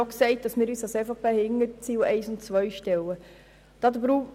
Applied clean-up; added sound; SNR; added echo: none; none; none; none.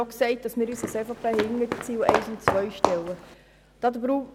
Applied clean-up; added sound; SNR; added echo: none; Walk, footsteps; 1 dB; none.